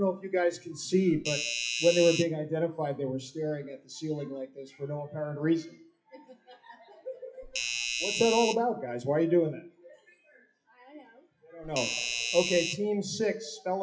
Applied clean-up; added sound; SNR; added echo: classical method WPE with log-MMSE.